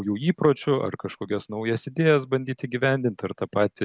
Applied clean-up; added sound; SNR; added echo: none; none; none; none.